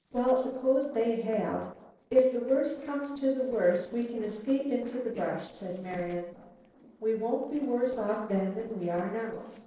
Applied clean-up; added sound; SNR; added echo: neural separator model SepFormer DNS4.